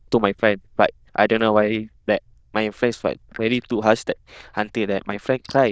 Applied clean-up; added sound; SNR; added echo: neural diffusion model UNIVERSE++.